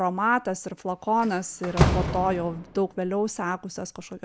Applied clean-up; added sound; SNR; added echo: none; Slam; 4 dB; none.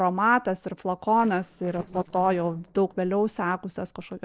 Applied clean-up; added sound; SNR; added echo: neural separator model SepFormer DNS4.